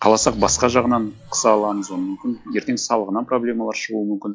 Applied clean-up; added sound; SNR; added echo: classical method log-MMSE.